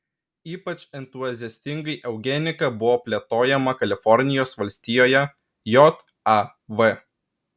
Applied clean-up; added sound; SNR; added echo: none; none; none; none.